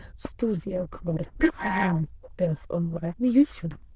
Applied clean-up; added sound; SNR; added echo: neural diffusion model UNIVERSE++.